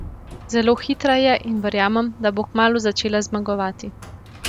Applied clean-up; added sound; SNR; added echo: none; Slam; 16 dB; none.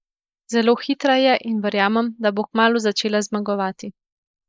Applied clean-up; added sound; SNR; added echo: neural mask model Resemble Enhance denoiser.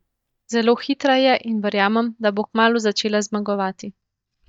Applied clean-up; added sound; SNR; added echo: neural mask model DeepFilterNet 3.